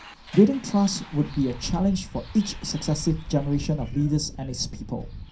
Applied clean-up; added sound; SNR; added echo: none; Bus; 12 dB; reverberation time 0.3 s.